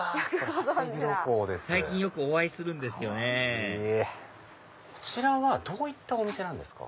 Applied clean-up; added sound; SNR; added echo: none; none; none; none.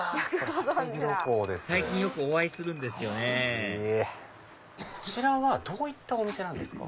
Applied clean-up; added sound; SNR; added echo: none; Bell + Cough; 15 dB; none.